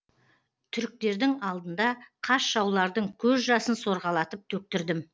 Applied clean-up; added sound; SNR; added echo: none; none; none; none.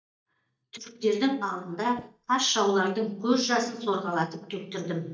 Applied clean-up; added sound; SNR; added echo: neural mask model DeepFilterNet 3.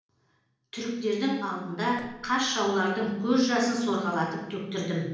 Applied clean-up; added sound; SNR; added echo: neural separator model SepFormer DNS4.